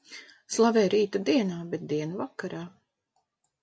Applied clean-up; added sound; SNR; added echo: none; none; none; none.